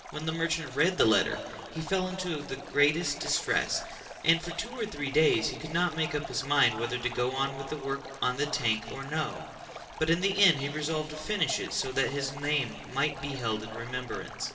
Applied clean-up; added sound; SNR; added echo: none; Stream; 15 dB; reverberation time 2.3 s.